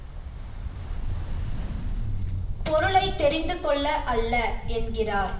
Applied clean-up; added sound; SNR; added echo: none; Ocean; 1 dB; reverberation time 0.7 s.